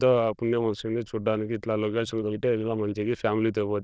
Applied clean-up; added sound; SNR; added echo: neural diffusion model UNIVERSE++.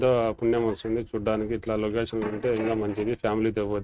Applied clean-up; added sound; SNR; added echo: neural mask model RNNoise.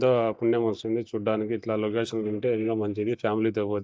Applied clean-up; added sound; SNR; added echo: neural mask model DeepFilterNet 3.